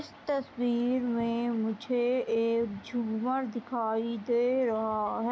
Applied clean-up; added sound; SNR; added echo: none; none; none; none.